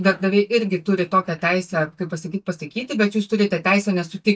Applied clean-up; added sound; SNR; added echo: neural mask model DeepFilterNet 3.